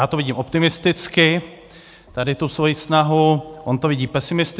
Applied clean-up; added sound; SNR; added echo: none; none; none; none.